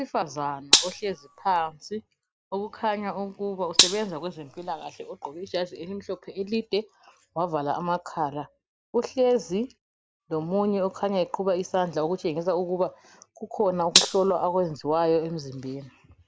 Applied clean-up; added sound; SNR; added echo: none; Gunshot, gunfire; -3 dB; none.